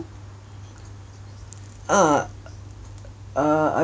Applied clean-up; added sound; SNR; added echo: none; none; none; none.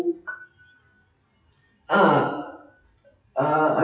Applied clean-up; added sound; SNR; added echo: classical method WPE with log-MMSE.